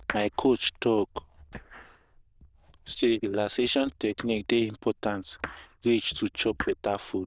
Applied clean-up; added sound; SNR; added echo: neural diffusion model UNIVERSE++.